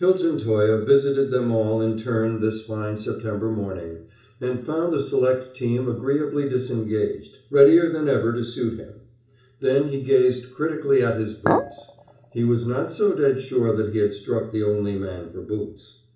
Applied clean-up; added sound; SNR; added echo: none; Chink, clink; 6 dB; reverberation time 0.8 s.